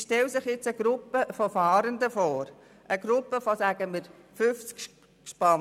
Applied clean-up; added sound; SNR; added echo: none; none; none; none.